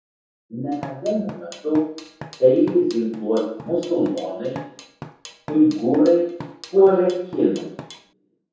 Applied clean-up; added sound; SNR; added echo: none; Drum kit; 18 dB; reverberation time 0.7 s.